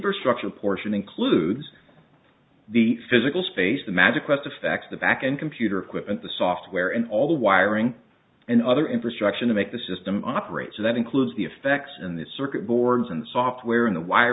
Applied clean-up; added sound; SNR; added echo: none; none; none; none.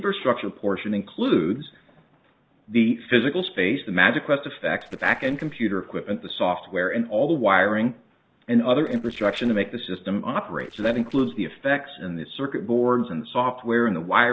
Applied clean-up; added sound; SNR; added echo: neural separator model SepFormer DNS4.